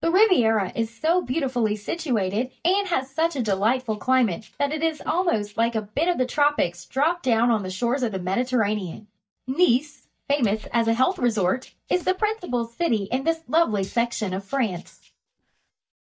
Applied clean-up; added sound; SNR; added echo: neural mask model DeepFilterNet 3.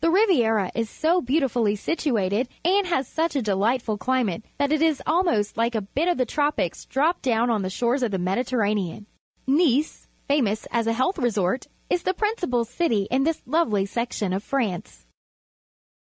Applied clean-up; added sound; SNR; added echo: none; none; none; none.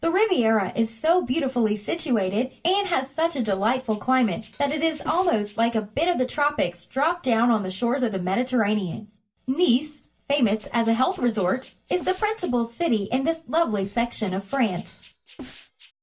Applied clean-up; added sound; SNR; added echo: neural separator model SepFormer DNS4.